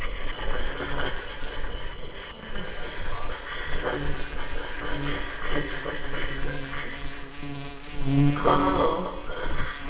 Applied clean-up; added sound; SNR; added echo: neural separator model SepFormer WHAMR!.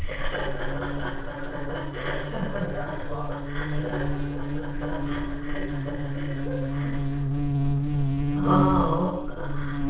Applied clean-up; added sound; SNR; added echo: neural separator model SepFormer DNS4.